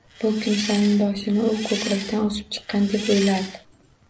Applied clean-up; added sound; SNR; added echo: none; Engine; 11 dB; none.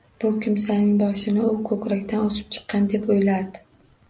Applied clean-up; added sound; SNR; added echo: none; none; none; none.